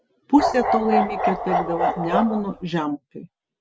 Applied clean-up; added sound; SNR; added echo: none; Bark; 0 dB; none.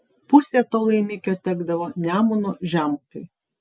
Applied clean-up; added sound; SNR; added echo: none; none; none; none.